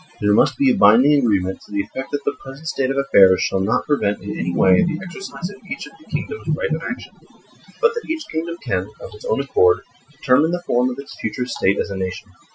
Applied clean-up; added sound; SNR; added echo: classical method Wiener filter.